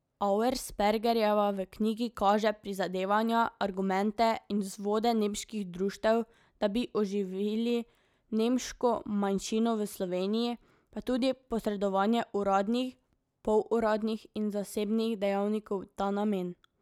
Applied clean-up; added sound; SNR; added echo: none; none; none; none.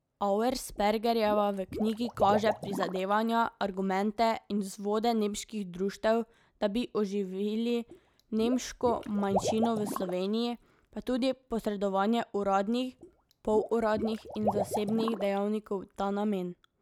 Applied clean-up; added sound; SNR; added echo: none; Liquid; 9 dB; none.